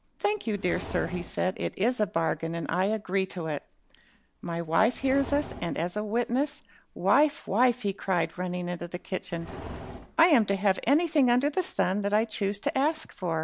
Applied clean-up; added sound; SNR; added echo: none; Livestock, farm animals, working animals; 19 dB; none.